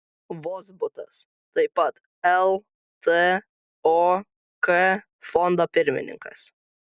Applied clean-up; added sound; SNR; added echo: none; none; none; none.